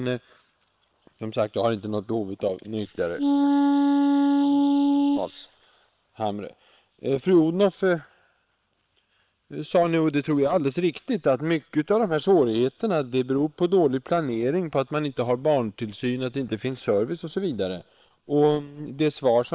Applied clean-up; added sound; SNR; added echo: neural separator model SepFormer WHAM!.